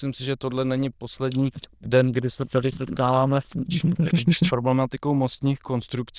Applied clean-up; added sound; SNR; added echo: neural diffusion model UNIVERSE++.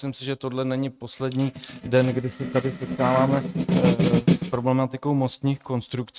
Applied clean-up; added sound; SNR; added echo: neural mask model RNNoise.